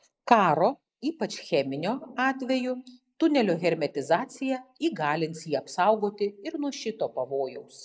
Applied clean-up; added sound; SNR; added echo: neural mask model Resemble Enhance denoiser.